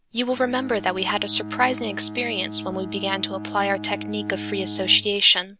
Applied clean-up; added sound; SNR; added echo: none; Bowed string instrument; 12 dB; none.